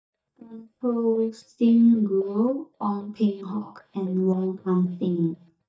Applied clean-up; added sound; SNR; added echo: neural mask model DeepFilterNet 3.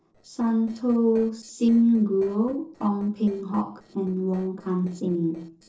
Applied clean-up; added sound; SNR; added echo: neural separator model SepFormer DNS4.